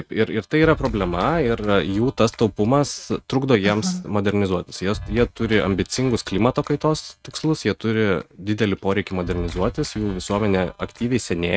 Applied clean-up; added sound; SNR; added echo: neural mask model RNNoise.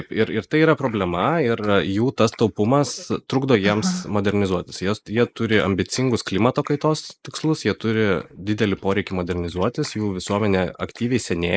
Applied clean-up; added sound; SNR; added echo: neural mask model Resemble Enhance denoiser.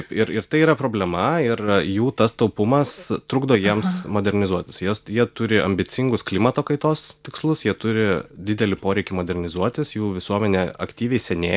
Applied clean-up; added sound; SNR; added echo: none; none; none; none.